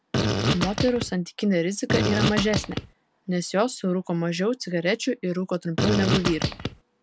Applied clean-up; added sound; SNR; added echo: none; Fart; -1 dB; none.